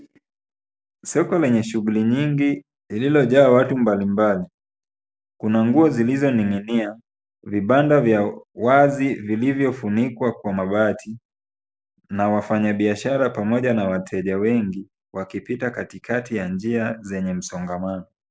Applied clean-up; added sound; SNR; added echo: none; none; none; none.